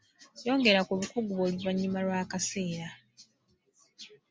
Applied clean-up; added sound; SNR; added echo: none; none; none; none.